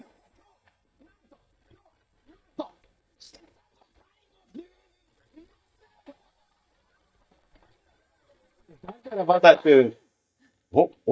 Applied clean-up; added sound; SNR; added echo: neural mask model DeepFilterNet 3.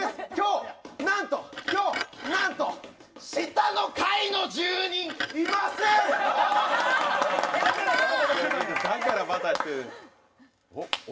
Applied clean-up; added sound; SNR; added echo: none; Glass; 10 dB; reverberation time 0.1 s.